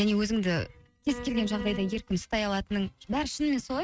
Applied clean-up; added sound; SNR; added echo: neural mask model RNNoise.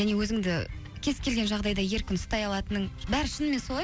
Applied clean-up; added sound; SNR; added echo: none; none; none; none.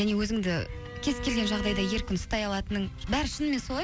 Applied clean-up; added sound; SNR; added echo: none; Bowed string instrument; 12 dB; none.